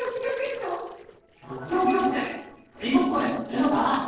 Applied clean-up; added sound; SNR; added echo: neural separator model SepFormer DNS4.